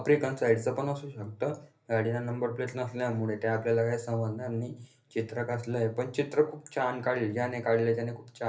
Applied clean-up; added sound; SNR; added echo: none; none; none; reverberation time 0.3 s.